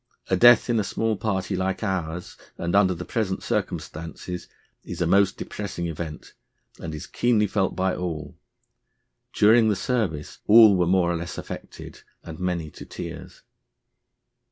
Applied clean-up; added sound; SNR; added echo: none; none; none; none.